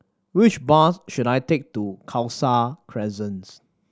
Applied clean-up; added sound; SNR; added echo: none; none; none; none.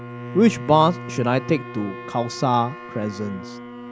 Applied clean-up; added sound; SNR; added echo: none; Wind instrument, woodwind instrument + Bowed string instrument; 12 dB; none.